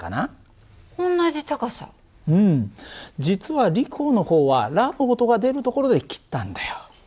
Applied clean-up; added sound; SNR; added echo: none; none; none; none.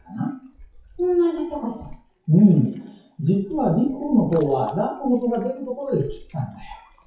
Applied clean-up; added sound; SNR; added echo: classical method WPE with log-MMSE.